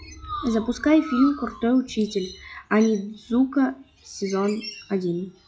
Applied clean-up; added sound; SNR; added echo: classical method log-MMSE.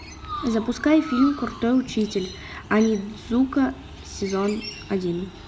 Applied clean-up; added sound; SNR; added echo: none; Chirp, tweet; 15 dB; none.